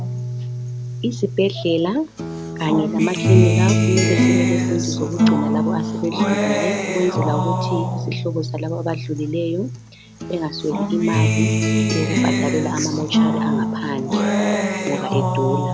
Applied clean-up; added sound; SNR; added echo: none; Acoustic guitar; -4 dB; none.